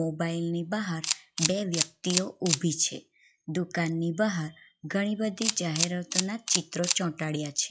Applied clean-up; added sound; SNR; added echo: classical method log-MMSE.